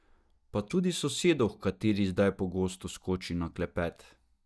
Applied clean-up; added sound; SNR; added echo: neural mask model DeepFilterNet 3.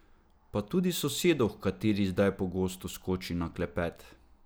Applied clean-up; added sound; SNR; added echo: none; none; none; none.